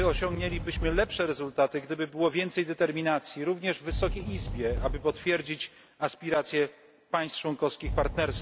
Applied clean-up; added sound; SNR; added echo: none; Fireworks; 8 dB; none.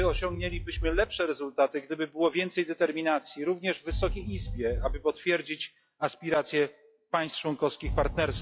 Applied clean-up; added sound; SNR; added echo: classical method log-MMSE.